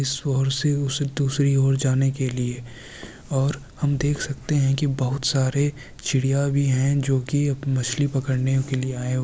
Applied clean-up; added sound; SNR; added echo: none; none; none; none.